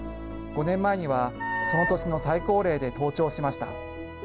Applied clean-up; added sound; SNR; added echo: none; Wind instrument, woodwind instrument; 4 dB; none.